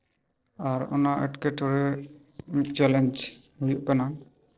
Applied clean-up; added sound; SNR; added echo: neural separator model SepFormer DNS4.